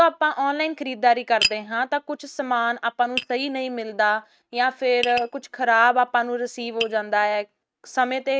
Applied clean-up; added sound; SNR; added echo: neural mask model RNNoise.